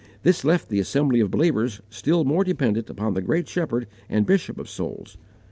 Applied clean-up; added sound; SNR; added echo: none; none; none; none.